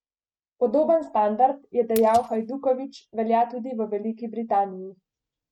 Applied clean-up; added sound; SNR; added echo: neural mask model RNNoise.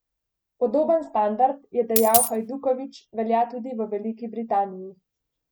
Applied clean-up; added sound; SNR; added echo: none; Coin (dropping); -1 dB; none.